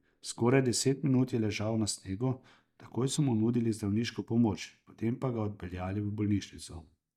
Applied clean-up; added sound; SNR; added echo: neural mask model DeepFilterNet 3.